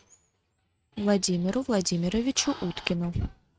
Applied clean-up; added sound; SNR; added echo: neural mask model RNNoise.